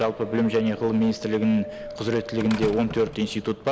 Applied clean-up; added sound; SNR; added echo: none; Wind + Slam; 14 dB; none.